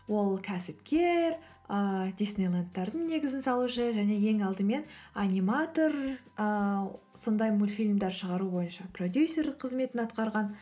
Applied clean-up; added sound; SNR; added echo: none; none; none; none.